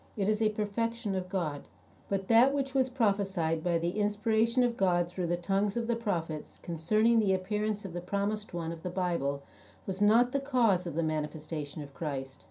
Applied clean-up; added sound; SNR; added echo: none; none; none; reverberation time 0.3 s.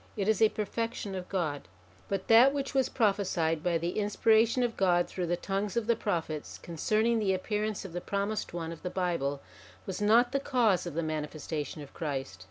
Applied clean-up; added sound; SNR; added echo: none; none; none; none.